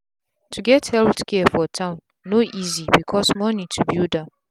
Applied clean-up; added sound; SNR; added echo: none; none; none; none.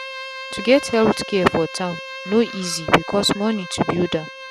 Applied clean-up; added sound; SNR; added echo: none; Bowed string instrument; 13 dB; none.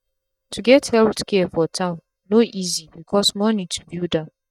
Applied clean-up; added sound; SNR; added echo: neural mask model DeepFilterNet 3.